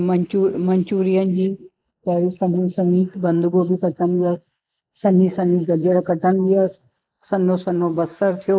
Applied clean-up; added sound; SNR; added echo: neural mask model Resemble Enhance denoiser.